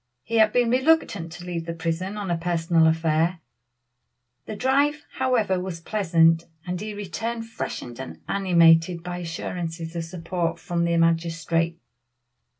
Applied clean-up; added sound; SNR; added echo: none; none; none; none.